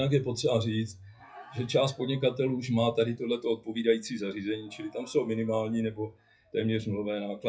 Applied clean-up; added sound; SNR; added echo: classical method WPE with log-MMSE.